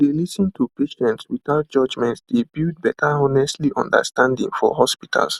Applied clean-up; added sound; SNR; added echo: none; none; none; none.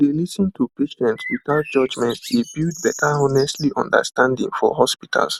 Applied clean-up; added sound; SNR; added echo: none; Bird; 14 dB; none.